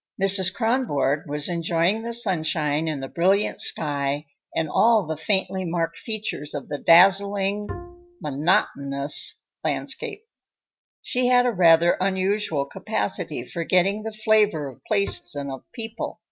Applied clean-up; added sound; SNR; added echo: neural mask model RNNoise.